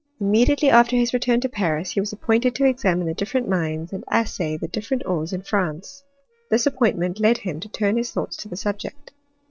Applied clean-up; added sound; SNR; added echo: neural separator model SepFormer DNS4.